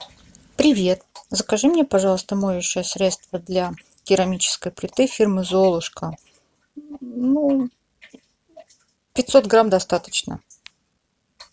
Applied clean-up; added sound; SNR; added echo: none; none; none; none.